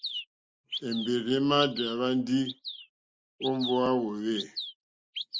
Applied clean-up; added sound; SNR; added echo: neural mask model Resemble Enhance denoiser.